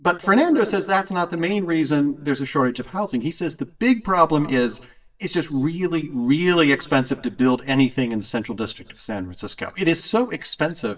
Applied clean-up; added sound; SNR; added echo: neural mask model DeepFilterNet 3.